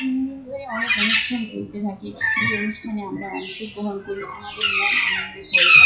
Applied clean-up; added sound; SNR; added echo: classical method WPE with log-MMSE.